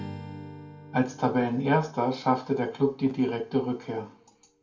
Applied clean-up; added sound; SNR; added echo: none; Strum; 18 dB; reverberation time 0.3 s.